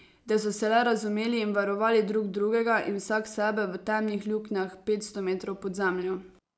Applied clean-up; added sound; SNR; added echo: none; none; none; none.